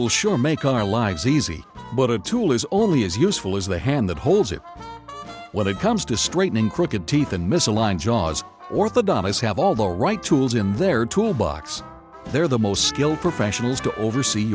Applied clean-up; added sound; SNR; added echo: none; none; none; none.